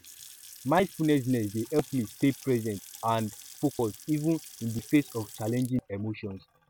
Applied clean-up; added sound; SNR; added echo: none; Sink (filling or washing) / Water tap, faucet / Splash, splatter; 19 dB; none.